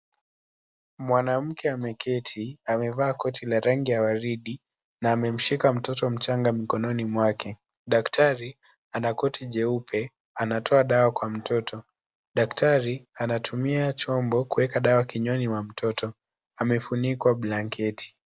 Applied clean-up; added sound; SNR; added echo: none; none; none; none.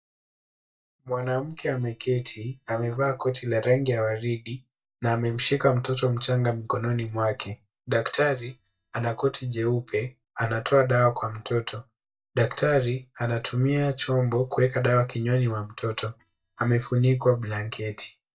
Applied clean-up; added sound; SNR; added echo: neural mask model DeepFilterNet 3.